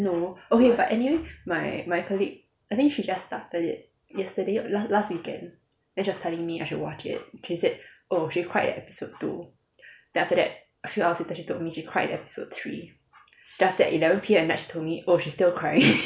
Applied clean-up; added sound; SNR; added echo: none; none; none; none.